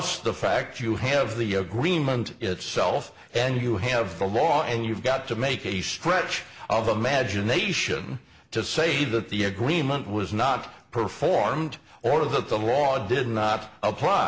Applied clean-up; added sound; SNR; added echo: none; none; none; none.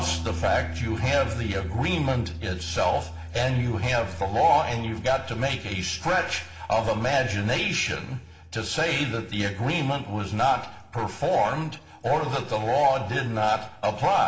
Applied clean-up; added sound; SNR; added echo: none; Piano; 13 dB; reverberation time 0.8 s.